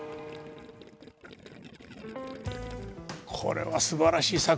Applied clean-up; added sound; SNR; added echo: none; Gurgling; 18 dB; none.